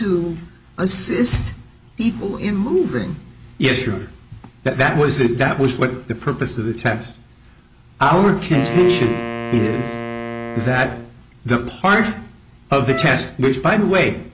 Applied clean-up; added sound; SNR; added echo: none; Wind instrument, woodwind instrument + Wind instrument, woodwind instrument; 9 dB; none.